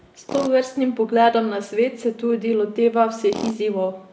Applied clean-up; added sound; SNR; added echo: none; Tools; 17 dB; none.